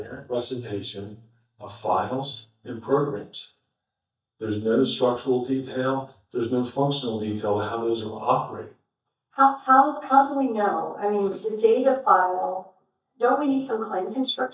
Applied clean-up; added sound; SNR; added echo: neural mask model DeepFilterNet 3.